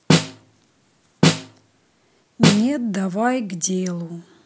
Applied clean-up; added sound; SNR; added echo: none; Snare drum; -3 dB; none.